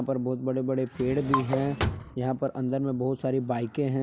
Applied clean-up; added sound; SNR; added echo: none; Drawer open or close; 8 dB; none.